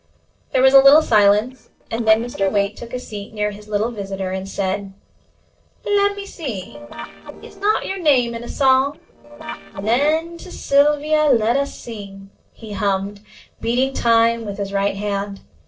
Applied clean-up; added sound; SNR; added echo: neural separator model SepFormer DNS4.